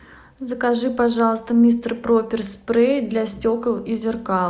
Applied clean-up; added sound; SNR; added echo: none; none; none; none.